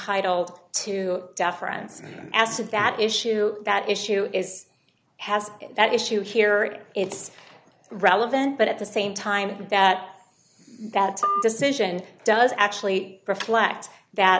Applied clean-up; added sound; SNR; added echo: none; Telephone; 6 dB; none.